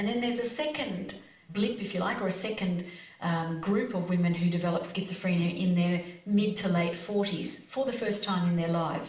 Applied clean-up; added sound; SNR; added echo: none; none; none; reverberation time 0.6 s.